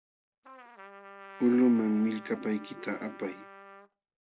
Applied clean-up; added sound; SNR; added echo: none; Trumpet; 18 dB; none.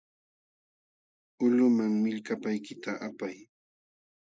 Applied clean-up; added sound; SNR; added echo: neural mask model Resemble Enhance denoiser.